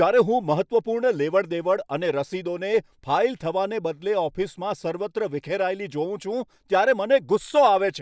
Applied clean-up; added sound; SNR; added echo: none; none; none; none.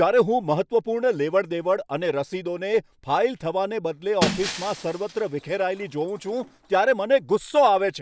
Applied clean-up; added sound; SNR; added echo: none; Shatter; 11 dB; none.